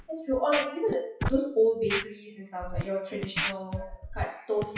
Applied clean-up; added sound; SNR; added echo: classical method WPE with log-MMSE.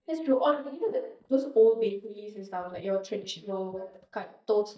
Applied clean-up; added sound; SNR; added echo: neural mask model DeepFilterNet 3.